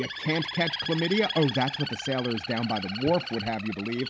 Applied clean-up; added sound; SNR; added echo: none; Bird; 7 dB; none.